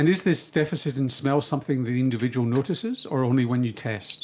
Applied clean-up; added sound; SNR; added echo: none; none; none; none.